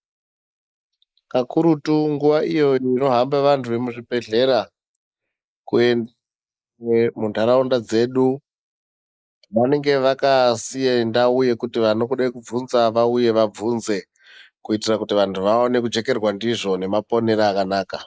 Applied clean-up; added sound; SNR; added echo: neural mask model Resemble Enhance denoiser.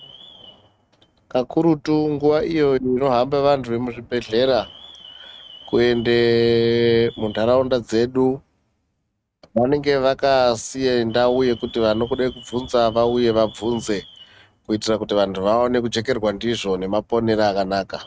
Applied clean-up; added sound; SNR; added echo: neural mask model RNNoise.